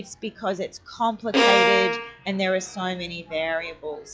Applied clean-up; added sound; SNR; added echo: classical method log-MMSE.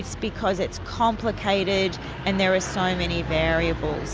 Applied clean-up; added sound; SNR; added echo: none; none; none; none.